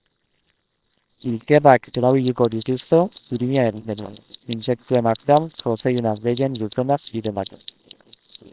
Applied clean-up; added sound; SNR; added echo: neural separator model SepFormer WHAMR!.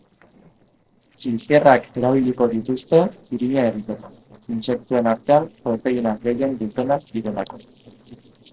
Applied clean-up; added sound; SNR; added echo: neural separator model SepFormer DNS4.